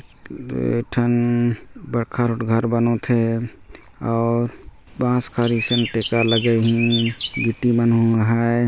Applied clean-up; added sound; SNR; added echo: none; Chirp, tweet; 9 dB; none.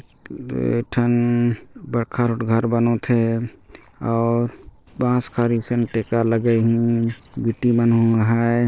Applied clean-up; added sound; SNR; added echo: neural separator model SepFormer DNS4.